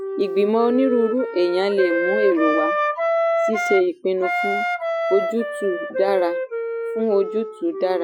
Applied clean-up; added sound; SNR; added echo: classical method Wiener filter.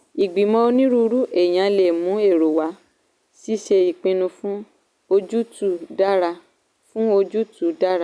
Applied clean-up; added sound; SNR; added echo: none; none; none; none.